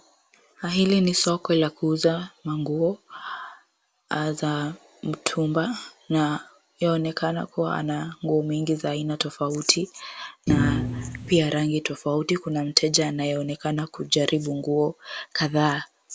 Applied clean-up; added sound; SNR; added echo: none; Thump, thud; 1 dB; none.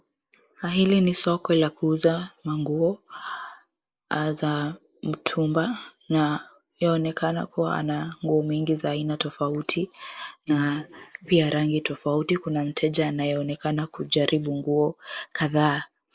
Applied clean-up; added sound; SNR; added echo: neural mask model Resemble Enhance denoiser.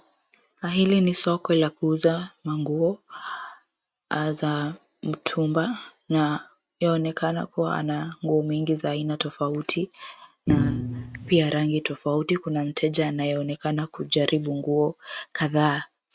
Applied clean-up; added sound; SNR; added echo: neural mask model RNNoise.